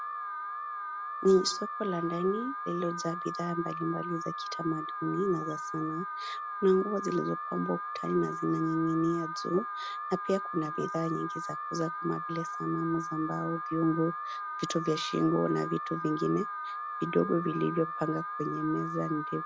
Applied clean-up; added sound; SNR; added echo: none; Alarm; 5 dB; none.